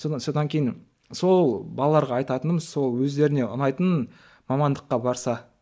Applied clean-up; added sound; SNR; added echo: none; none; none; none.